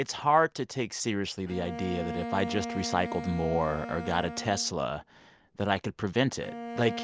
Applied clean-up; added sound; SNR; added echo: none; Bowed string instrument; 10 dB; none.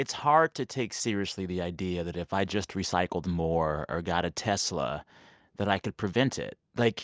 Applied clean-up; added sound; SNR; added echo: none; none; none; none.